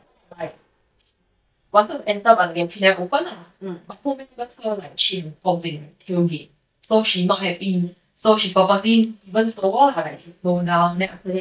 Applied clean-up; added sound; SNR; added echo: neural mask model DeepFilterNet 3.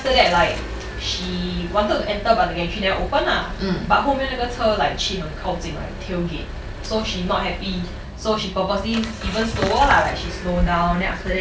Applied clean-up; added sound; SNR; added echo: none; Engine; 13 dB; none.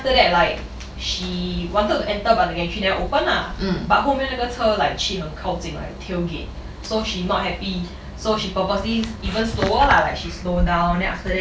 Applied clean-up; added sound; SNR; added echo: none; none; none; none.